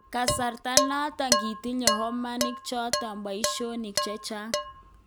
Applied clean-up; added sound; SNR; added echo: none; Dishes, pots, and pans; -1 dB; none.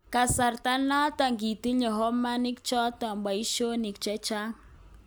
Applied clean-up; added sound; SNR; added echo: none; none; none; none.